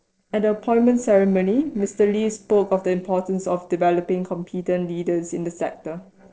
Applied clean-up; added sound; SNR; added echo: neural separator model SepFormer DNS4.